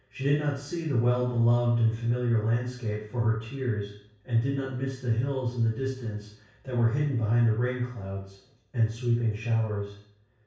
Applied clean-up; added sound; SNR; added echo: none; none; none; reverberation time 0.6 s.